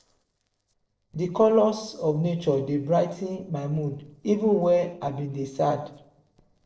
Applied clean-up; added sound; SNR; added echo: neural separator model SepFormer DNS4.